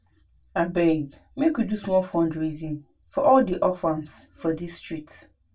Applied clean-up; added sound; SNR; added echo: none; none; none; reverberation time 0.2 s.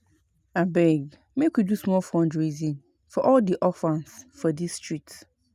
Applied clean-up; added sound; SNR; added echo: none; none; none; none.